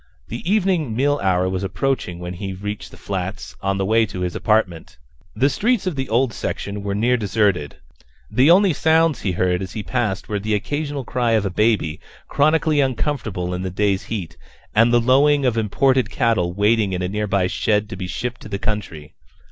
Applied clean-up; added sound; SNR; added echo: none; none; none; none.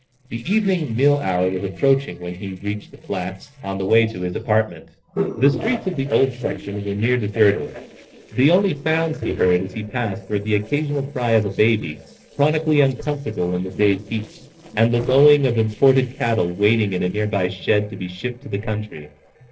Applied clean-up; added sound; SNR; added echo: neural separator model SepFormer DNS4.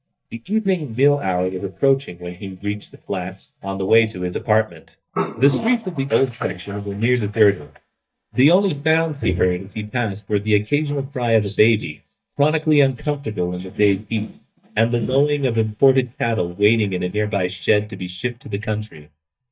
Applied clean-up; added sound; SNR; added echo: neural mask model DeepFilterNet 3.